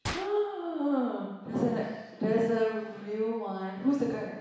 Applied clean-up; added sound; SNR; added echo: none; Gunshot, gunfire; 14 dB; reverberation time 1.1 s.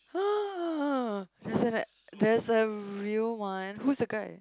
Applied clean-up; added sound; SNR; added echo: none; none; none; none.